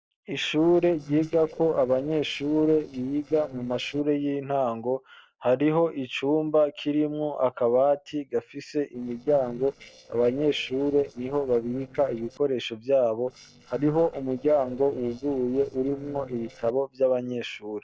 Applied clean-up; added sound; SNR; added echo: neural separator model SepFormer DNS4.